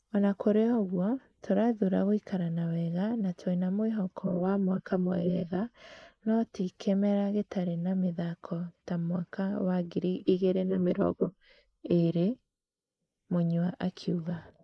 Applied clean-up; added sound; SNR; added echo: neural mask model Resemble Enhance denoiser.